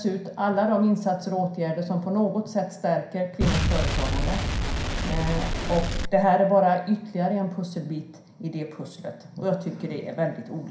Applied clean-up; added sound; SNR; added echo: none; Explosion; -1 dB; reverberation time 0.5 s.